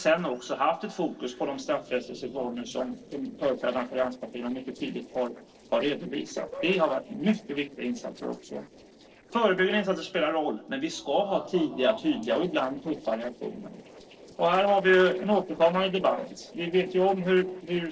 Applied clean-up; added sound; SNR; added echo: neural separator model SepFormer DNS4.